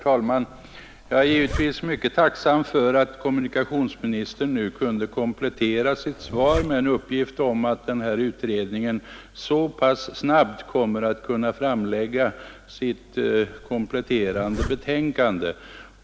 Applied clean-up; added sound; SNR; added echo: none; Zipper (clothing); 12 dB; none.